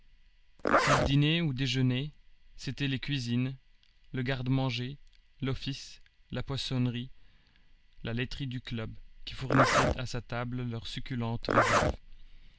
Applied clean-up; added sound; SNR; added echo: none; Zipper (clothing); -3 dB; none.